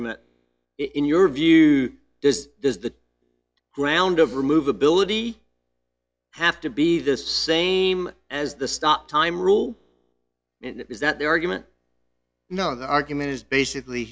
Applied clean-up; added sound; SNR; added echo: none; none; none; none.